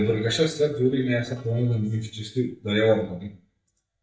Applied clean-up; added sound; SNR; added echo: neural mask model DeepFilterNet 3.